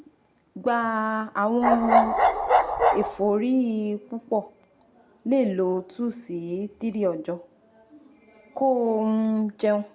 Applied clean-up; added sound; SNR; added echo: none; Bark; -5 dB; none.